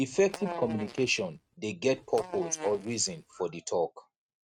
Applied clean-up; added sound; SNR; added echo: neural mask model RNNoise.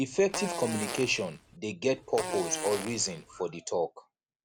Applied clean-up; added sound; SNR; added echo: none; Fart; 7 dB; none.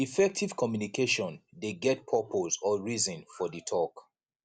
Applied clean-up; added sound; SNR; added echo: none; none; none; none.